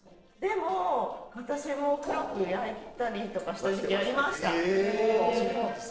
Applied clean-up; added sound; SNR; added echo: neural separator model SepFormer DNS4.